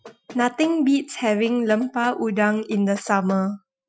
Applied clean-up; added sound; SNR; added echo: classical method Wiener filter.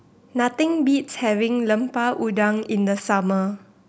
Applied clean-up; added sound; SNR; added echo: none; none; none; none.